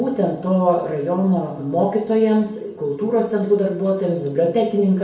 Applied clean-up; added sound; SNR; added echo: none; none; none; reverberation time 0.4 s.